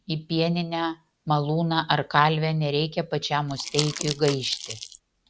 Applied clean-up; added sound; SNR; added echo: none; Crumpling, crinkling; 8 dB; none.